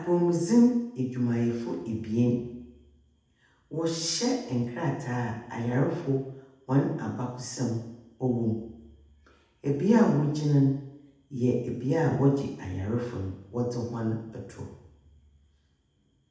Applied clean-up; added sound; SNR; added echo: none; none; none; reverberation time 0.8 s.